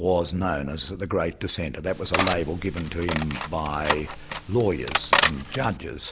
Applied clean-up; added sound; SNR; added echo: none; Cutlery, silverware; 1 dB; none.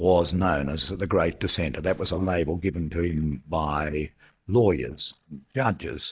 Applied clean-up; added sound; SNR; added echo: neural mask model DeepFilterNet 3.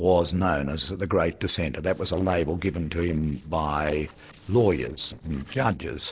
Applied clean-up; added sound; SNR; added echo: neural separator model SepFormer DNS4.